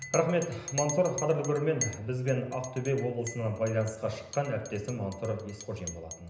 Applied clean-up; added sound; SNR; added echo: none; Chink, clink; 12 dB; reverberation time 0.9 s.